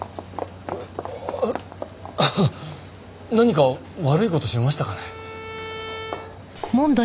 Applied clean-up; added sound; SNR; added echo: none; Bowed string instrument; 14 dB; none.